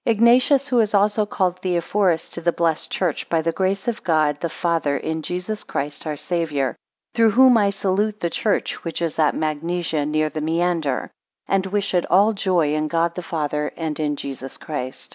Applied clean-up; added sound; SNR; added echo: none; none; none; none.